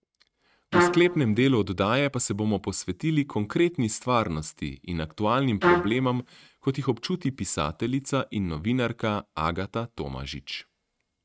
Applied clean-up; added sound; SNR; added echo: neural mask model RNNoise.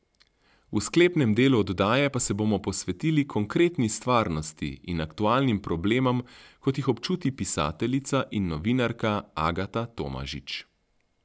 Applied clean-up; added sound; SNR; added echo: none; none; none; none.